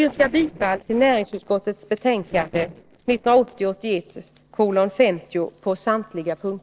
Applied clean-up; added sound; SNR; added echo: neural separator model SepFormer DNS4.